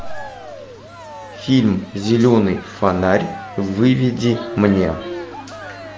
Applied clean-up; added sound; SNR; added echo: none; Cheering; 16 dB; none.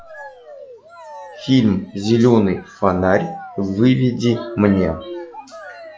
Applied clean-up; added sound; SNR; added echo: classical method log-MMSE.